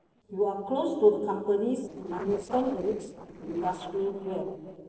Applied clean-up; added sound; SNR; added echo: neural separator model SepFormer DNS4.